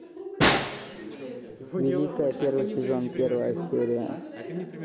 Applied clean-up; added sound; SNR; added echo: none; Chirp, tweet + Snare drum; -2 dB; none.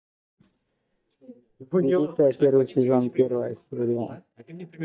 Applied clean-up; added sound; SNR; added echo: neural mask model DeepFilterNet 3.